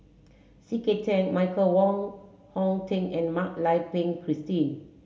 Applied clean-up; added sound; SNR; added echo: none; none; none; reverberation time 1.1 s.